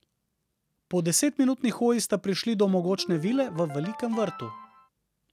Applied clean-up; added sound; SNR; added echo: none; Ringtone; 15 dB; none.